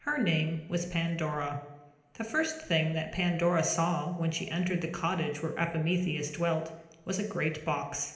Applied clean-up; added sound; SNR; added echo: none; none; none; reverberation time 0.8 s.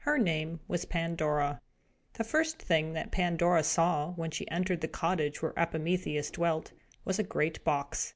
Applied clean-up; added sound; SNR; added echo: none; none; none; none.